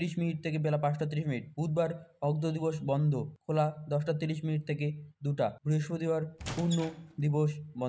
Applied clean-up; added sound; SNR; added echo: none; Squeak / Wood; 12 dB; none.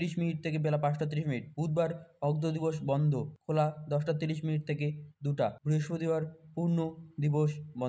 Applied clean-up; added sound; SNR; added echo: none; none; none; none.